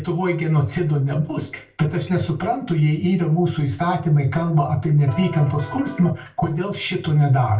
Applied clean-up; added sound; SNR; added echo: none; Electric guitar; 15 dB; reverberation time 0.3 s.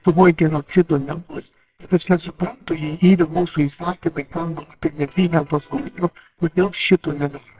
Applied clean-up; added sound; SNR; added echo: neural separator model SepFormer WHAMR!.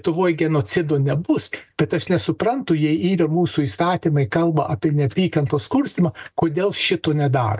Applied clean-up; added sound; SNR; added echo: none; none; none; none.